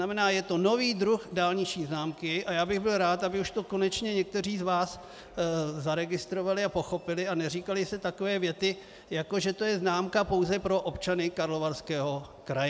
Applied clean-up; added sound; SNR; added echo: none; none; none; none.